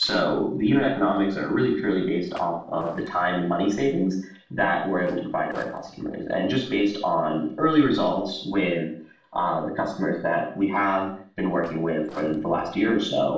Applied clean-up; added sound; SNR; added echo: neural separator model SepFormer DNS4.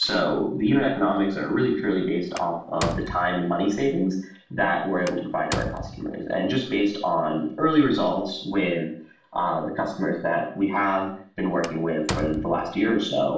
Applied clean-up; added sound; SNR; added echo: none; Slam; 10 dB; reverberation time 0.5 s.